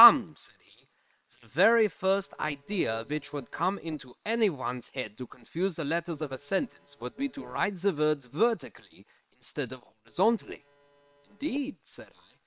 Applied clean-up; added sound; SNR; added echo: neural separator model SepFormer WHAM!.